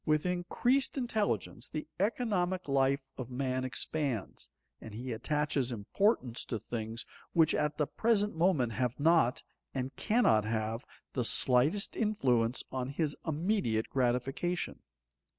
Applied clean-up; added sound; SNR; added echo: none; none; none; none.